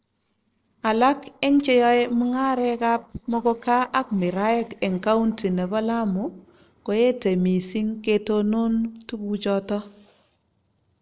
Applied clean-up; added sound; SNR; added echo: neural separator model SepFormer DNS4.